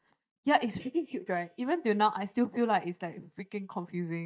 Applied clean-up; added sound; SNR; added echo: neural mask model DeepFilterNet 3.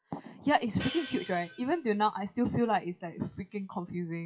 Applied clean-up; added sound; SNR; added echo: classical method WPE with log-MMSE.